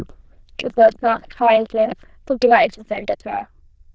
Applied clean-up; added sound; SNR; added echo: neural diffusion model UNIVERSE++.